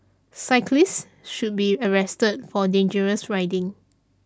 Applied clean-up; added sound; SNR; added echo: none; none; none; none.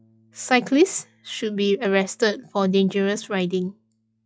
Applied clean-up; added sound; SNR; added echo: classical method log-MMSE.